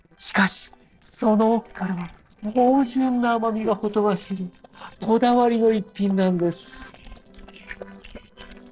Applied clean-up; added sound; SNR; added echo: neural separator model SepFormer DNS4.